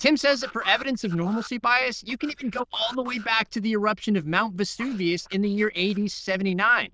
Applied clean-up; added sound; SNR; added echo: neural diffusion model UNIVERSE++.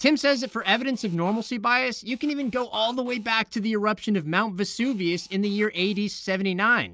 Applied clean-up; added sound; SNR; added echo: neural separator model SepFormer DNS4.